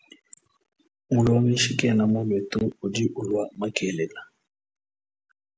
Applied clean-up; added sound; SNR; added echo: none; none; none; none.